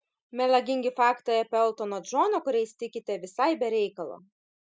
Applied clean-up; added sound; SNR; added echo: none; none; none; none.